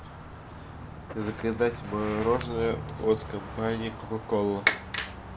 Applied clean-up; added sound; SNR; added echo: none; Car passing by; 11 dB; none.